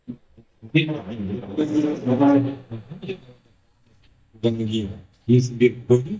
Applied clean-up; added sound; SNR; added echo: neural mask model DeepFilterNet 3.